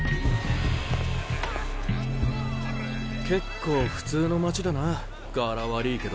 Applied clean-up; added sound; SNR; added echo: none; none; none; none.